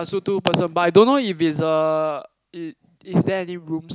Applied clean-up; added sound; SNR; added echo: none; none; none; none.